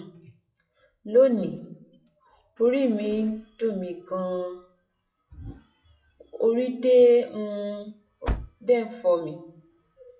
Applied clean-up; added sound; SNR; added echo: classical method WPE with log-MMSE.